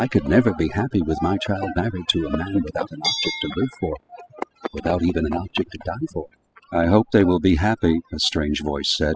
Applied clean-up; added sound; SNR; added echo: classical method spectral subtraction.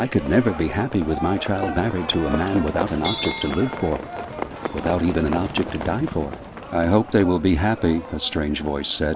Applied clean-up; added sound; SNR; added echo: none; Livestock, farm animals, working animals; 9 dB; none.